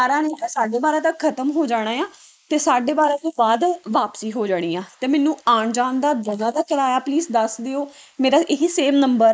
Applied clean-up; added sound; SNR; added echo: neural mask model Resemble Enhance denoiser.